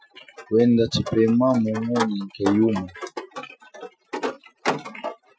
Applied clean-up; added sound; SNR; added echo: classical method Wiener filter.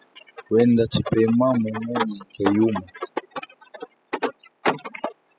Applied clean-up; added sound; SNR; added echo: classical method spectral subtraction.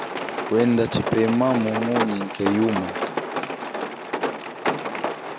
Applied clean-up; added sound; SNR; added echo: none; Rain; 3 dB; none.